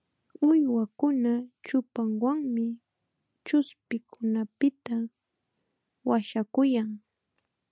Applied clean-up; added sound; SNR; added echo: none; none; none; none.